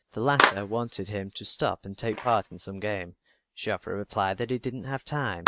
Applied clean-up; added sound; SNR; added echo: neural mask model RNNoise.